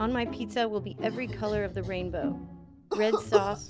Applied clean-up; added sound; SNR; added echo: none; Cough; 5 dB; none.